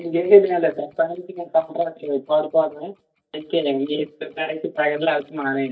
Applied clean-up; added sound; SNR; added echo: neural mask model DeepFilterNet 3.